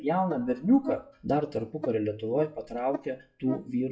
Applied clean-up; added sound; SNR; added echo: classical method WPE with log-MMSE.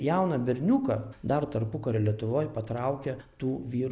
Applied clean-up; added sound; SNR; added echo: none; none; none; none.